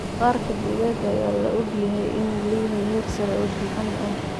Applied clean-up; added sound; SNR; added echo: none; Ocean; 4 dB; none.